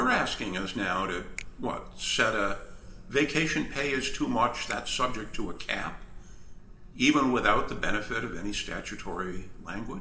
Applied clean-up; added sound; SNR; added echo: none; Finger snapping; 20 dB; reverberation time 1.9 s.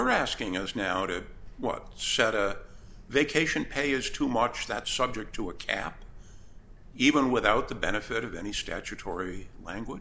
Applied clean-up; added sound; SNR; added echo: none; none; none; none.